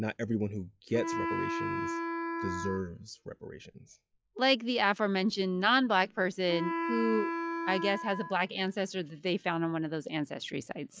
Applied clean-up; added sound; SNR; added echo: classical method log-MMSE.